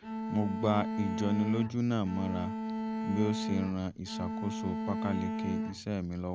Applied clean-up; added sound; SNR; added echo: none; Bowed string instrument; 2 dB; none.